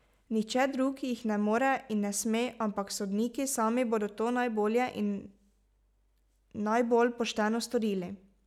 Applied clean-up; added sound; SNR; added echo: none; none; none; none.